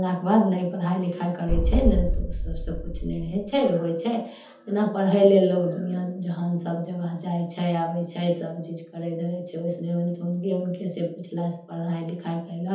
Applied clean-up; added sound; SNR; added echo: none; Boom; -1 dB; reverberation time 0.6 s.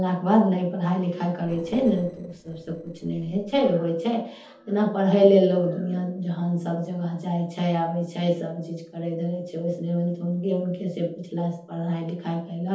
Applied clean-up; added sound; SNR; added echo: neural separator model SepFormer DNS4.